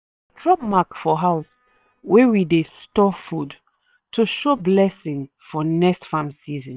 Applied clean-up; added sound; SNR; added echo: neural separator model SepFormer WHAM!.